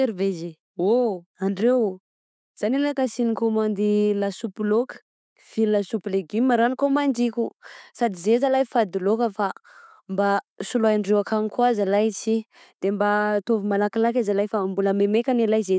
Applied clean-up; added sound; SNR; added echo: none; none; none; none.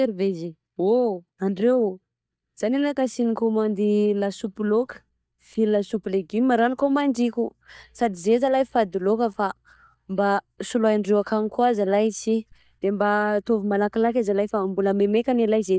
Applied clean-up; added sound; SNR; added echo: neural mask model DeepFilterNet 3.